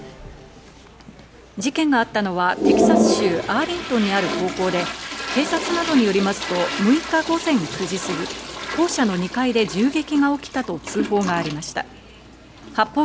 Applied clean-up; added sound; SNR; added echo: none; Toilet flush; 4 dB; none.